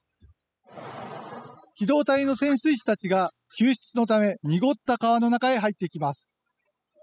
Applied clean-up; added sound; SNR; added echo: classical method spectral subtraction.